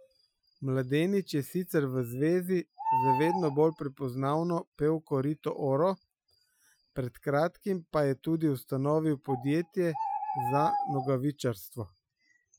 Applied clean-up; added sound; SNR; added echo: classical method Wiener filter.